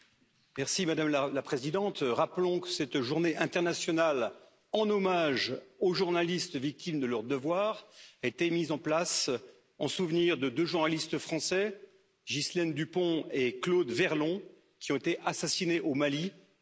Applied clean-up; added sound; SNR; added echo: none; none; none; none.